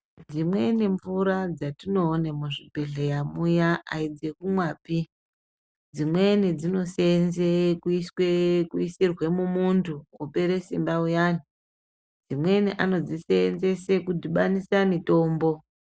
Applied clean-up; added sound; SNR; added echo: none; none; none; none.